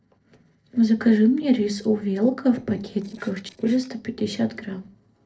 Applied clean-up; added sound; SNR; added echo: neural separator model SepFormer DNS4.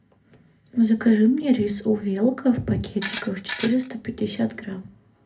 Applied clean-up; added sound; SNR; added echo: none; Tools; 7 dB; reverberation time 0.3 s.